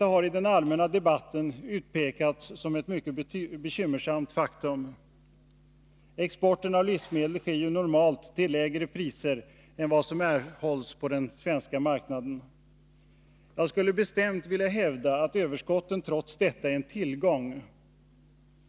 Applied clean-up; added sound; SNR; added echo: none; none; none; none.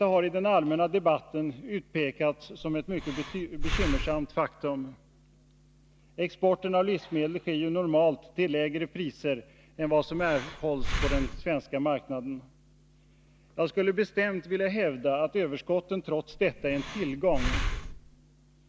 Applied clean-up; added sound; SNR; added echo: none; Breathing; 3 dB; none.